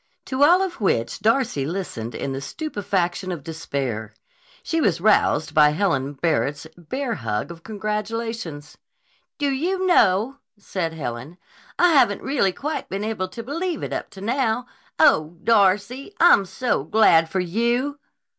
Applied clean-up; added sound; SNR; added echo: none; none; none; none.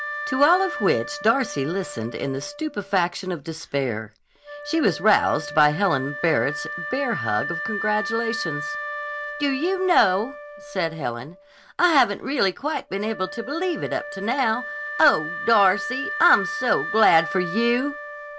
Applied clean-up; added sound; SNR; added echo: none; Wind instrument, woodwind instrument; 9 dB; none.